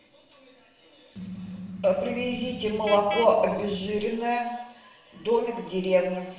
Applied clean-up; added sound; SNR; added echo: none; Vehicle horn, car horn, honking; 10 dB; reverberation time 0.8 s.